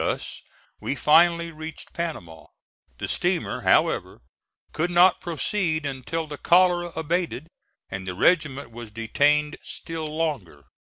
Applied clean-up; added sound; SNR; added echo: none; none; none; none.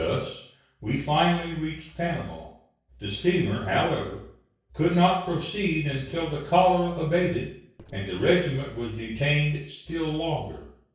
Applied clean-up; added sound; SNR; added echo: neural separator model SepFormer DNS4.